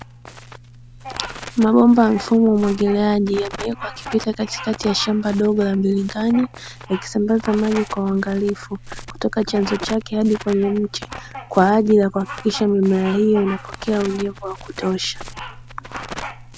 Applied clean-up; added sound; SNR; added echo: none; Crackle + Bird vocalization, bird call, bird song; 15 dB; none.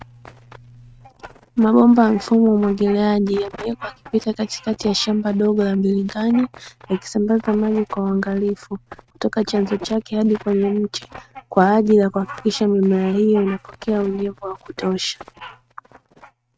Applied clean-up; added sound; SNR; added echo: neural mask model RNNoise.